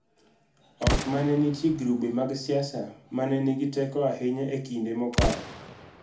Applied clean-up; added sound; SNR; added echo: none; Explosion; 6 dB; reverberation time 0.4 s.